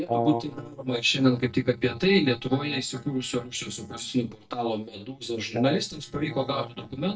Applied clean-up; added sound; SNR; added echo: neural mask model DeepFilterNet 3.